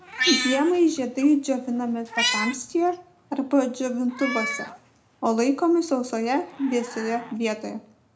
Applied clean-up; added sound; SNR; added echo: none; Meow; 8 dB; reverberation time 0.3 s.